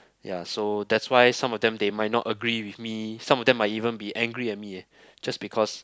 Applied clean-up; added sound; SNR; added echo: none; none; none; none.